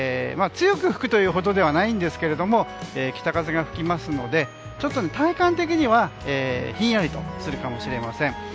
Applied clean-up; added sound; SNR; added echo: none; none; none; none.